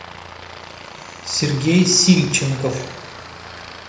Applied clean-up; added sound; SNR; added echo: none; Aircraft; 15 dB; reverberation time 0.8 s.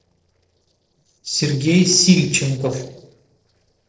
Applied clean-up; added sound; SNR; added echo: neural separator model SepFormer DNS4.